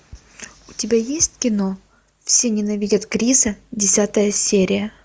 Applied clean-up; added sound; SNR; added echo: none; none; none; none.